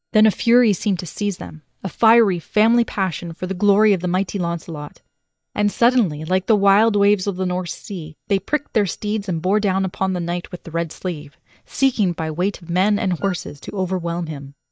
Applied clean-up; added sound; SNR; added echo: neural mask model DeepFilterNet 3.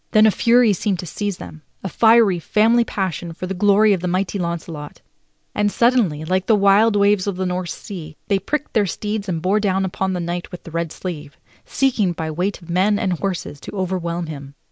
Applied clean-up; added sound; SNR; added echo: none; none; none; none.